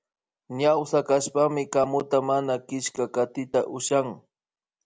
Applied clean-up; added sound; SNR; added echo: none; none; none; none.